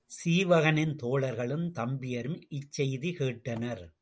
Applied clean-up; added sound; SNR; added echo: none; none; none; none.